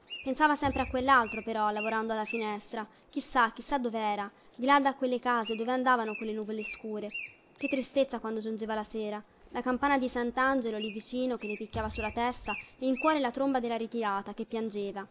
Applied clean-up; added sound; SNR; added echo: none; Bird + Bass drum / Thump, thud; 16 dB; none.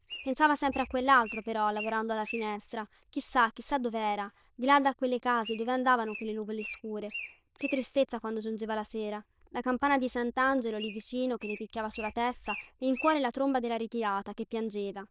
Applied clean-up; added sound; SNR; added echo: neural diffusion model UNIVERSE++.